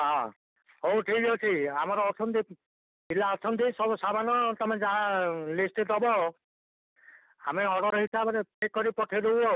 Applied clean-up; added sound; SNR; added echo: none; none; none; none.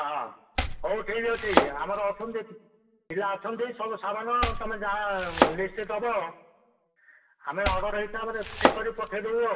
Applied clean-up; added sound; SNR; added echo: none; Domestic sounds, home sounds; -1 dB; reverberation time 1.0 s.